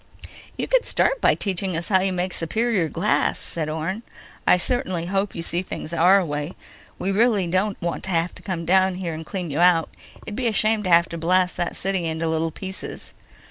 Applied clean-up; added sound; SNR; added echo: none; none; none; none.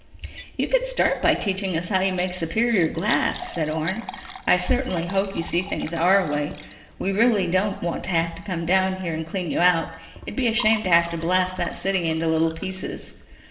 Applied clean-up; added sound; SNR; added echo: none; Liquid; 19 dB; reverberation time 1.1 s.